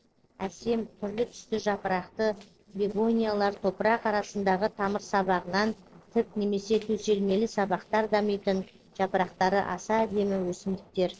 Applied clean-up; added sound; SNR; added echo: neural separator model SepFormer DNS4.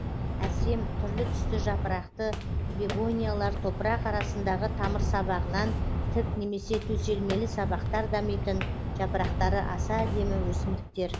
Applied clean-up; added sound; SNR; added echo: none; Walk, footsteps; -2 dB; none.